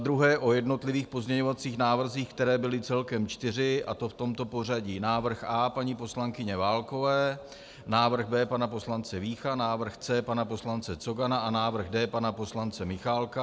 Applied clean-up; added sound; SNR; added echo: none; none; none; none.